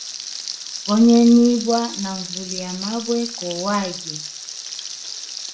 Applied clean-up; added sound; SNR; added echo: none; Frying (food); 11 dB; reverberation time 0.4 s.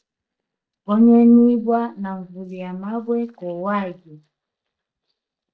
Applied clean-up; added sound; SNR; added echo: neural mask model DeepFilterNet 3.